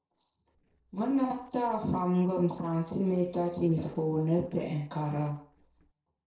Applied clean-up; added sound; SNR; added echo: neural separator model SepFormer DNS4.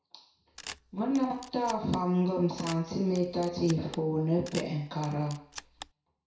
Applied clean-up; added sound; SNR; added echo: none; Camera; 16 dB; reverberation time 0.6 s.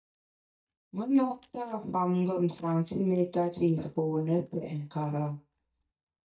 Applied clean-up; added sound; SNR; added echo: neural mask model DeepFilterNet 3.